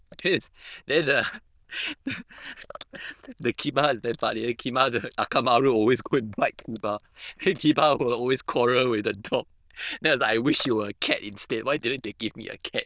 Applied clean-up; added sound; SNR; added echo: neural diffusion model UNIVERSE++.